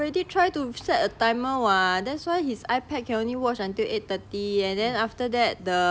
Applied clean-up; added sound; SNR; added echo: none; none; none; none.